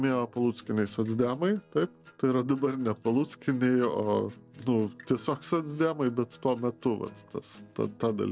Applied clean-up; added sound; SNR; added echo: neural separator model SepFormer DNS4.